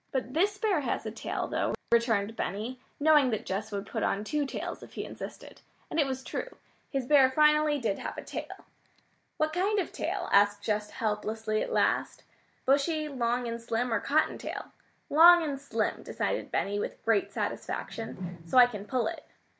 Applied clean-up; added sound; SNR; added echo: none; Whoosh, swoosh, swish; 12 dB; none.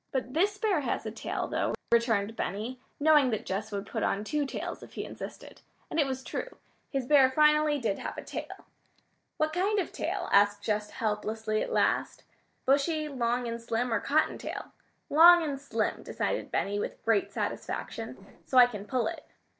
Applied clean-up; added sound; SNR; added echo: neural separator model SepFormer DNS4.